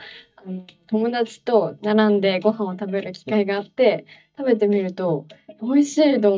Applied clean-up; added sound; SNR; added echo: neural mask model DeepFilterNet 3.